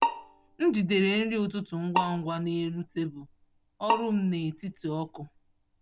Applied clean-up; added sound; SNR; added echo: none; Bowed string instrument; 6 dB; none.